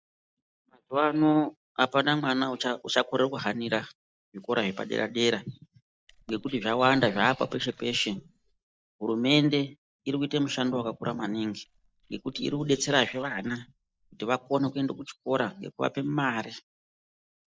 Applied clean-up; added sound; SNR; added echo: neural mask model DeepFilterNet 3.